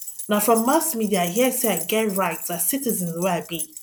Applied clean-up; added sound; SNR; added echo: none; Keys jangling; 11 dB; none.